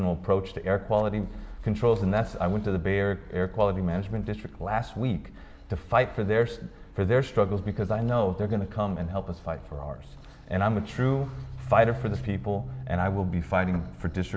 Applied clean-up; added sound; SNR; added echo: none; none; none; none.